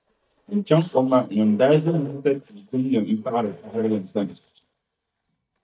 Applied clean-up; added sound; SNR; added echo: neural mask model DeepFilterNet 3.